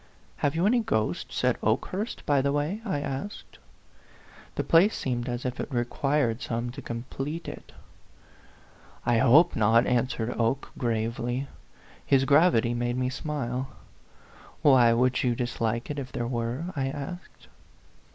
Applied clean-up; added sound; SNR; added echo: none; none; none; none.